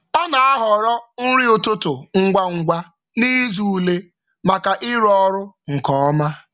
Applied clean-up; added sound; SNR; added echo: none; none; none; none.